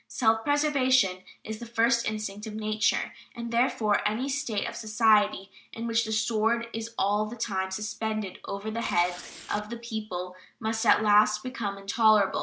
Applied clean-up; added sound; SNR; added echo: none; Tearing; 18 dB; none.